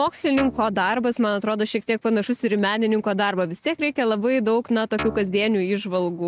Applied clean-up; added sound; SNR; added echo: neural mask model RNNoise.